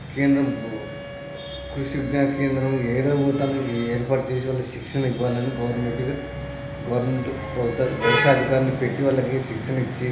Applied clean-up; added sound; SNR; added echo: none; Wind instrument, woodwind instrument; 16 dB; reverberation time 1.0 s.